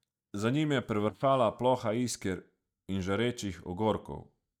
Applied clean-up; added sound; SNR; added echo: neural mask model DeepFilterNet 3.